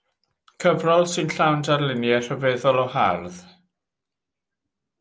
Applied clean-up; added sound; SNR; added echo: none; none; none; none.